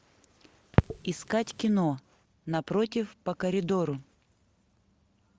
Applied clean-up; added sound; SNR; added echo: none; Crackle; 1 dB; none.